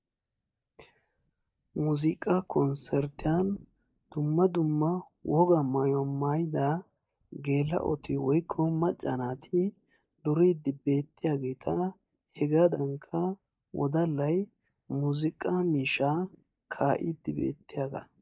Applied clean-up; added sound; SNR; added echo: neural mask model DeepFilterNet 3.